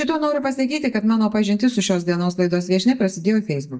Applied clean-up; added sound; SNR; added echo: neural mask model DeepFilterNet 3.